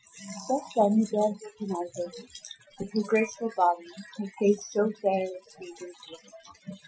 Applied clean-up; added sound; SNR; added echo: classical method Wiener filter.